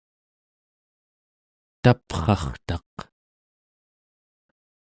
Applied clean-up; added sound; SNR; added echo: none; none; none; none.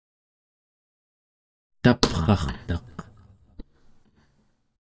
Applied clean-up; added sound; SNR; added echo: neural mask model DeepFilterNet 3.